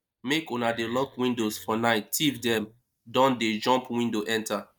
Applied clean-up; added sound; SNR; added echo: neural mask model DeepFilterNet 3.